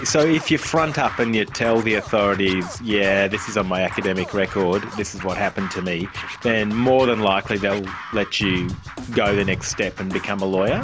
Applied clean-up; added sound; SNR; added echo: none; Scratching (performance technique); 12 dB; none.